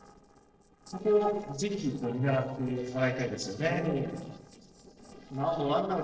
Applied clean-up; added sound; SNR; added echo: neural separator model SepFormer DNS4.